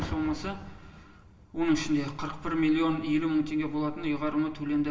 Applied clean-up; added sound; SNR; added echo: none; Boom; 17 dB; reverberation time 1.9 s.